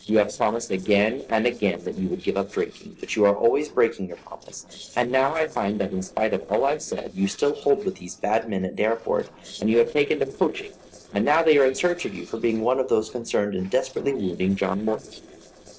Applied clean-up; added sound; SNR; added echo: neural separator model SepFormer DNS4.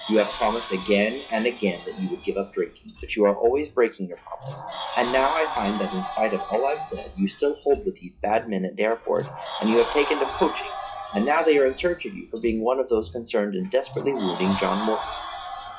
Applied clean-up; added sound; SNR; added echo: classical method WPE with log-MMSE.